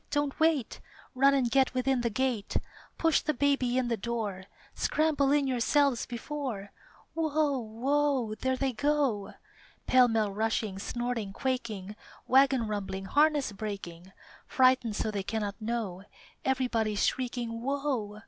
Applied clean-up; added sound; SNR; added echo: none; none; none; none.